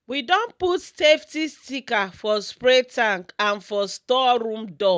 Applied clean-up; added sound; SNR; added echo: none; none; none; none.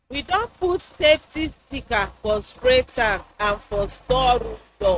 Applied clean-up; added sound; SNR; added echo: neural mask model RNNoise.